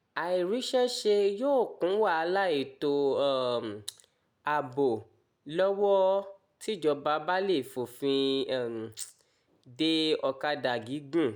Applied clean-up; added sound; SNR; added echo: none; none; none; none.